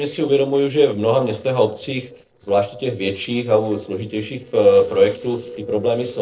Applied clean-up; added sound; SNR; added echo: neural separator model SepFormer DNS4.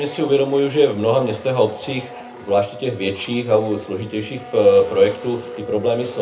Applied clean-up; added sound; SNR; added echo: none; Domestic sounds, home sounds; 17 dB; reverberation time 0.3 s.